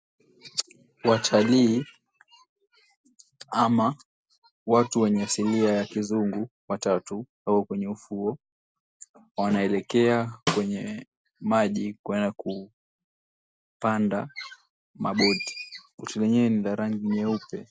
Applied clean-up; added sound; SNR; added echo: none; Snare drum; 6 dB; none.